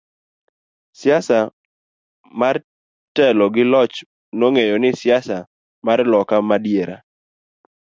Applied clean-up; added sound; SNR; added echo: none; none; none; none.